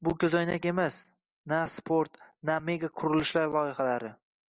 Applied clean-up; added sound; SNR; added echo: none; none; none; none.